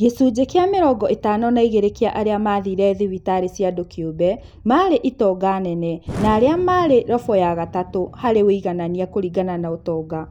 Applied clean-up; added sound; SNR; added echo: none; Explosion; 18 dB; none.